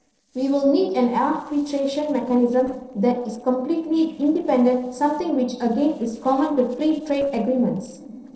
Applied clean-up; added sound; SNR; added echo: neural separator model SepFormer DNS4.